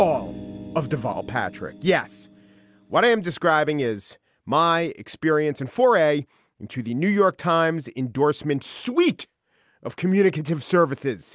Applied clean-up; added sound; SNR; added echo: none; none; none; none.